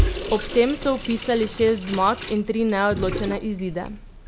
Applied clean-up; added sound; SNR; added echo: none; Sink (filling or washing) / Water tap, faucet; 6 dB; none.